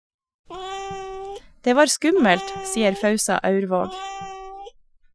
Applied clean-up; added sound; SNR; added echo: classical method Wiener filter.